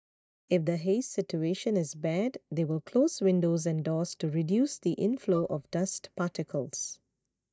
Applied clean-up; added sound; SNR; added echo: neural mask model DeepFilterNet 3.